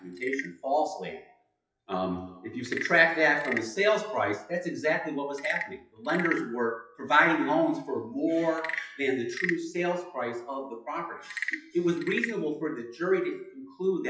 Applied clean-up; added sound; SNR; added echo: classical method WPE with log-MMSE.